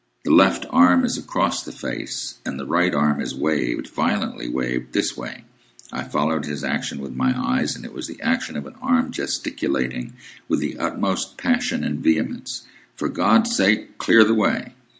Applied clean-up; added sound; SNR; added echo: none; none; none; none.